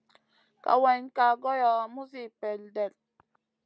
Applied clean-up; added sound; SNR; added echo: none; none; none; none.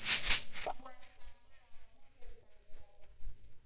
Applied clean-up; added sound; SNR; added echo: neural mask model DeepFilterNet 3.